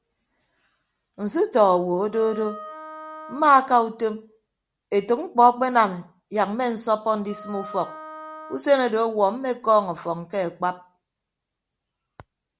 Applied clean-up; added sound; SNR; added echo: none; Wind instrument, woodwind instrument; 15 dB; none.